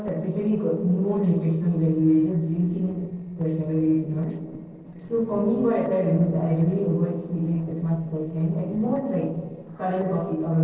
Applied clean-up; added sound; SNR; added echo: neural separator model SepFormer DNS4.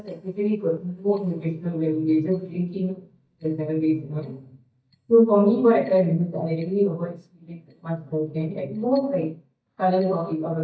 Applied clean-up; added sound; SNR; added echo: neural mask model DeepFilterNet 3.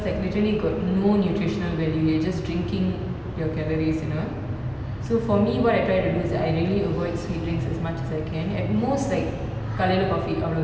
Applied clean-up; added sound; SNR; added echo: none; none; none; none.